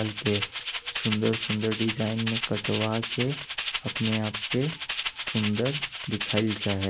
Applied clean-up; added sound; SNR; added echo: none; Rattle (instrument); 1 dB; none.